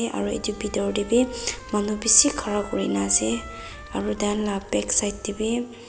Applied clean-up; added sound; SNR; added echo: none; Trumpet + Wind; 16 dB; none.